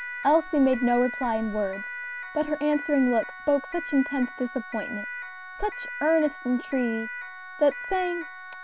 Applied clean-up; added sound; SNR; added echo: none; Siren; 11 dB; none.